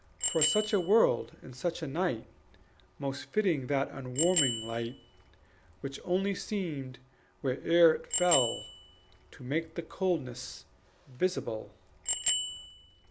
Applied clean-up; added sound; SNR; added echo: none; Bicycle bell; 6 dB; none.